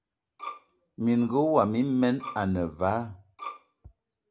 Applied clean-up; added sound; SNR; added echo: none; Bowed string instrument; 15 dB; none.